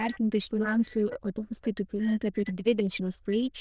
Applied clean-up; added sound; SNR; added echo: neural diffusion model UNIVERSE++.